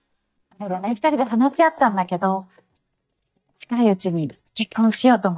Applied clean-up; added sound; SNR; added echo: neural mask model DeepFilterNet 3.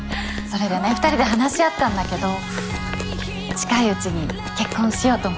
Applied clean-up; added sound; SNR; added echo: none; Telephone; 14 dB; none.